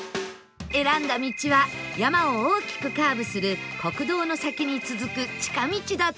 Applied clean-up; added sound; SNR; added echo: none; none; none; none.